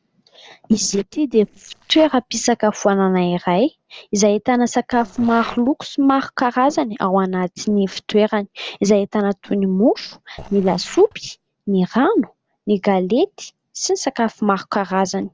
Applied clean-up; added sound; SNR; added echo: neural separator model SepFormer DNS4.